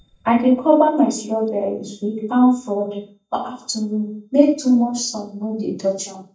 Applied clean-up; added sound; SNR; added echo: neural mask model DeepFilterNet 3.